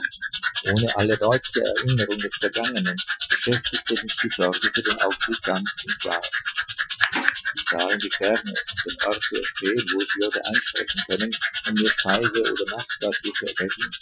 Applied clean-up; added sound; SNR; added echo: classical method Wiener filter.